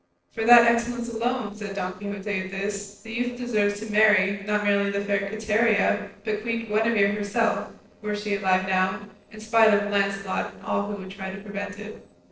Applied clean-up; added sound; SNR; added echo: neural separator model SepFormer DNS4.